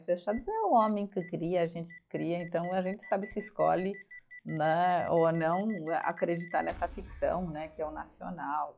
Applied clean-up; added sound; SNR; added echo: classical method log-MMSE.